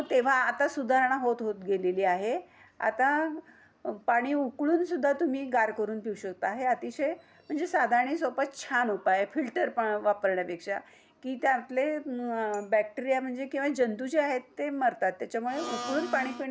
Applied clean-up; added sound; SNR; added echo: none; Domestic sounds, home sounds; 9 dB; none.